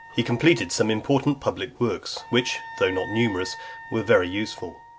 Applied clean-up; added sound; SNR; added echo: none; Wind instrument, woodwind instrument; 17 dB; none.